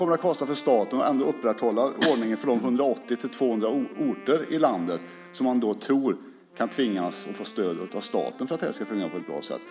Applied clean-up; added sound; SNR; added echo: none; Wind instrument, woodwind instrument; 19 dB; none.